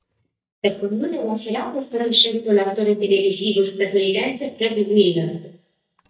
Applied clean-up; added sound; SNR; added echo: neural mask model DeepFilterNet 3.